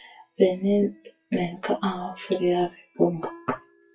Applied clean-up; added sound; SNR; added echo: classical method WPE with log-MMSE.